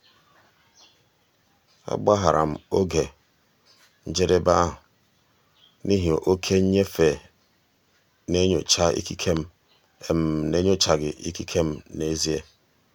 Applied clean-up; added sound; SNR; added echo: none; none; none; none.